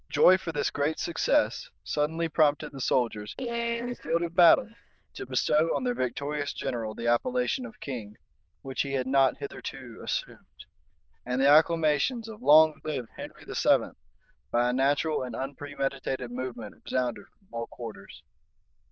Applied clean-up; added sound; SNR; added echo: neural diffusion model UNIVERSE++.